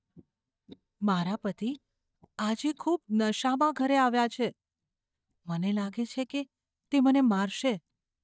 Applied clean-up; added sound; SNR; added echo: neural mask model DeepFilterNet 3.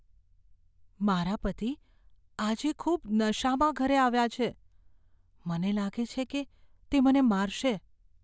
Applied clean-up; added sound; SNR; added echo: none; none; none; none.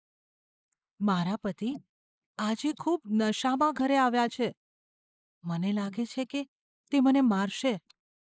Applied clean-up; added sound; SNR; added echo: neural mask model Resemble Enhance denoiser.